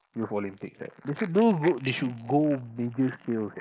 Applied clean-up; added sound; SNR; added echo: neural mask model Resemble Enhance denoiser.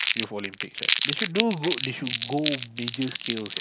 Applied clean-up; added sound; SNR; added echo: none; Crumpling, crinkling; -1 dB; none.